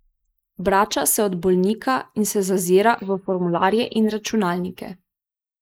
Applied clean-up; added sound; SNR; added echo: neural mask model Resemble Enhance denoiser.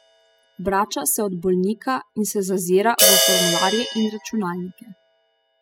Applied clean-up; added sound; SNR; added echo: classical method spectral subtraction.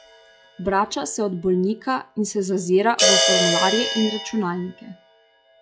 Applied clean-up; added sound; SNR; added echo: classical method log-MMSE.